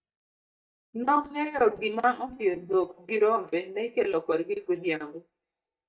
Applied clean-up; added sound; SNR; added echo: neural mask model DeepFilterNet 3.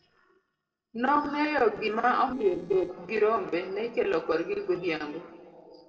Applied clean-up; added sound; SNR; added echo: neural separator model SepFormer DNS4.